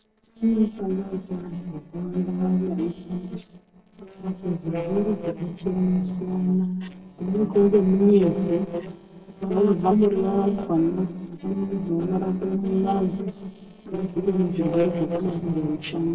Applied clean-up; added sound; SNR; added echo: neural separator model SepFormer DNS4.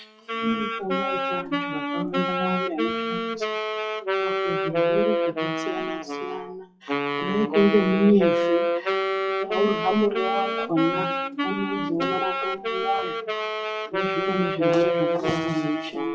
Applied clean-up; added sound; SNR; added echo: classical method WPE with log-MMSE.